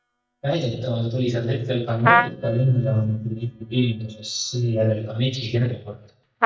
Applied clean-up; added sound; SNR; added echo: neural mask model DeepFilterNet 3.